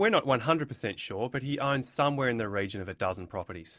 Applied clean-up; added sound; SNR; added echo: none; none; none; none.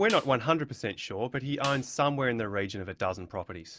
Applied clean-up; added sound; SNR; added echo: none; Snare drum; 17 dB; none.